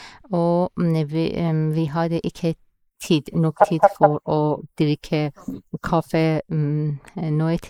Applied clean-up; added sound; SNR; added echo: neural mask model Resemble Enhance denoiser.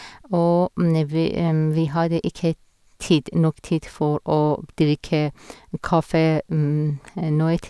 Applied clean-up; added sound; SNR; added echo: none; none; none; none.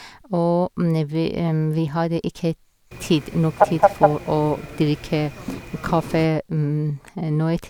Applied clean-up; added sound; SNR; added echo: none; Fowl; 2 dB; none.